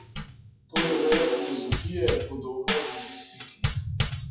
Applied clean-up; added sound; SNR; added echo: classical method WPE with log-MMSE.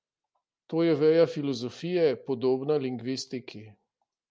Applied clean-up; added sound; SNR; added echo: none; none; none; none.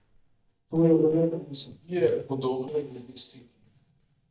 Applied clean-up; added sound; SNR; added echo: neural mask model DeepFilterNet 3.